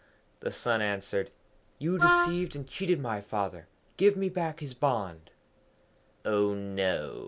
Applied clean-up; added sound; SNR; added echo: none; Wind instrument, woodwind instrument; -3 dB; none.